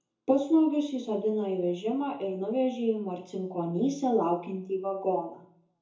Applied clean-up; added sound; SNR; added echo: none; none; none; reverberation time 0.6 s.